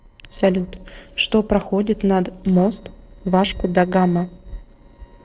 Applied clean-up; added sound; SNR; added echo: neural separator model SepFormer DNS4.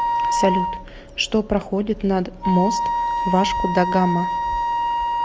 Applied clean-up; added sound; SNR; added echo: none; Wind instrument, woodwind instrument; 1 dB; none.